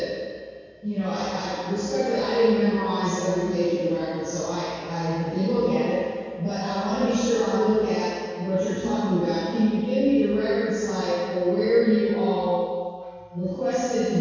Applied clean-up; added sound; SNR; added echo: none; none; none; reverberation time 2.0 s.